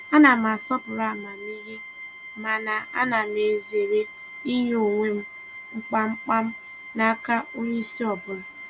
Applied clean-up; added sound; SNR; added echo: none; Organ; 14 dB; none.